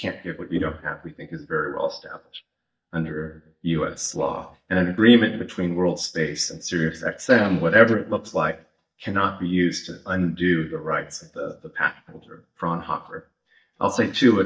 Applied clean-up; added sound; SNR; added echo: neural mask model DeepFilterNet 3.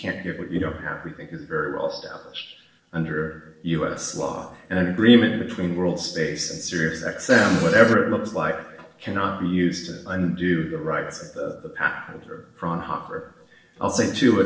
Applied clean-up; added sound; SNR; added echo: neural separator model SepFormer DNS4.